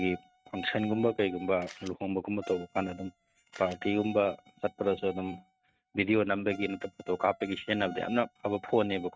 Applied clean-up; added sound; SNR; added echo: neural mask model RNNoise.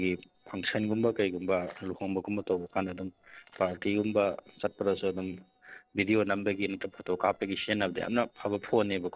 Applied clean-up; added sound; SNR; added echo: neural separator model SepFormer DNS4.